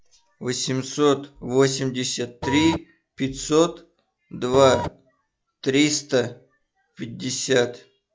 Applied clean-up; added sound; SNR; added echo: classical method log-MMSE.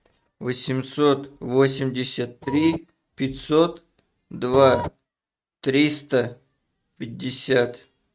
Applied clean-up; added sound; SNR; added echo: neural mask model RNNoise.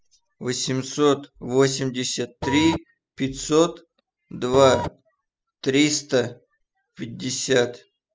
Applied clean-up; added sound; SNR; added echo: classical method spectral subtraction.